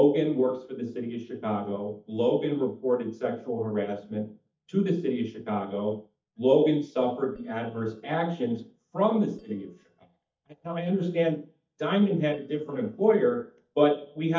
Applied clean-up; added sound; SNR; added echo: neural mask model DeepFilterNet 3.